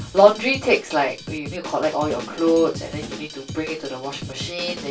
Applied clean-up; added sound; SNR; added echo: none; Drum kit; 13 dB; reverberation time 0.1 s.